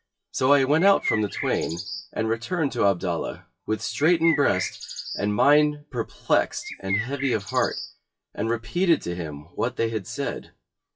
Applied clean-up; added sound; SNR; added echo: classical method WPE with log-MMSE.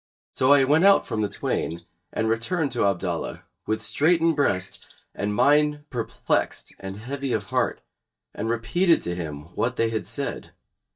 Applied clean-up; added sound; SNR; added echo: neural mask model DeepFilterNet 3.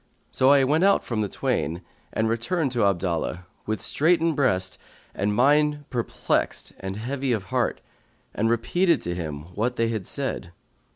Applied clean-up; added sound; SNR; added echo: none; none; none; none.